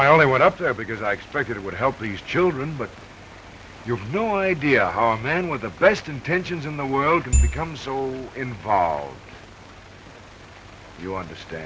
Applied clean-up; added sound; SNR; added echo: none; Marimba, xylophone / Wood; -5 dB; none.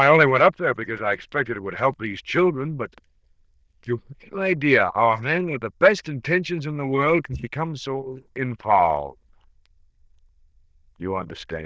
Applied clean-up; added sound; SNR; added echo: neural diffusion model UNIVERSE++.